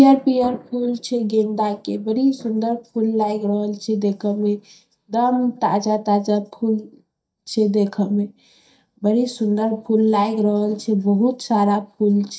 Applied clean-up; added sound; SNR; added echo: neural mask model DeepFilterNet 3.